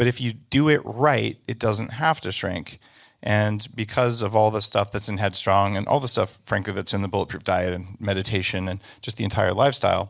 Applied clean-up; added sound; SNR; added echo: none; none; none; none.